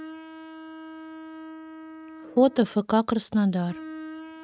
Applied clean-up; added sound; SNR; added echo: neural mask model RNNoise.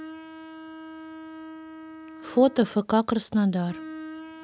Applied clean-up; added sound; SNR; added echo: none; Bowed string instrument; 15 dB; none.